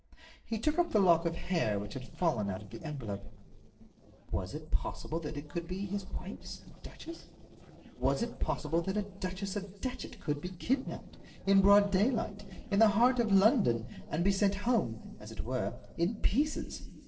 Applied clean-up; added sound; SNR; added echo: neural separator model SepFormer DNS4.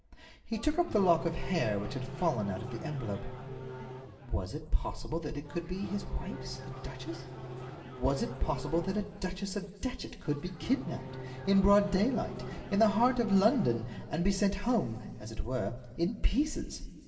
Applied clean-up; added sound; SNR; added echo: none; Race car, auto racing / Engine starting; 12 dB; reverberation time 2.6 s.